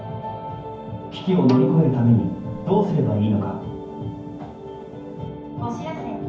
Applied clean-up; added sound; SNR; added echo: none; Bowed string instrument; 10 dB; reverberation time 0.9 s.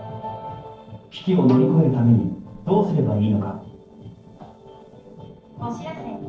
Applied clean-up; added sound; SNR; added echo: neural separator model SepFormer DNS4.